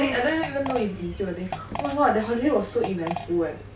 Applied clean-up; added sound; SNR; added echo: none; Fart; 11 dB; none.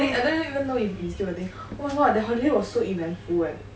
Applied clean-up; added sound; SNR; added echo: none; none; none; none.